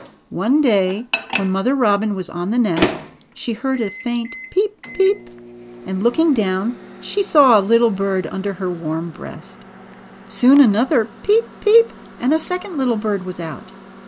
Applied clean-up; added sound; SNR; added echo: none; Microwave oven; 13 dB; none.